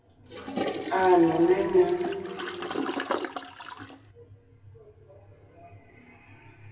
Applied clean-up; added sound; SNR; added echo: none; Toilet flush; 6 dB; reverberation time 2.3 s.